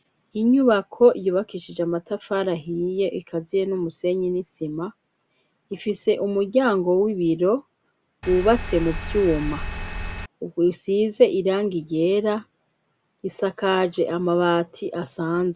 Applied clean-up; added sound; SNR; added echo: none; Engine; 7 dB; none.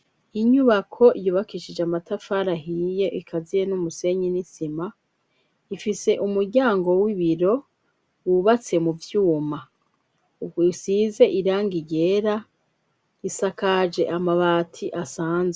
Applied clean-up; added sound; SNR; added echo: none; none; none; none.